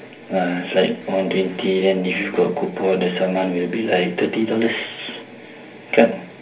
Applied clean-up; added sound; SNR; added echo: none; none; none; reverberation time 0.3 s.